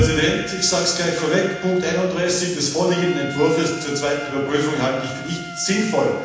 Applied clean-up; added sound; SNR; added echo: none; Trumpet; 14 dB; reverberation time 1.1 s.